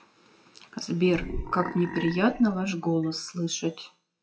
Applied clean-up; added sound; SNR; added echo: classical method WPE with log-MMSE.